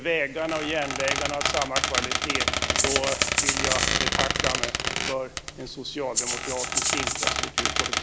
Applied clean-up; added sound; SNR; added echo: none; Rattle (instrument) + Squeak; -4 dB; none.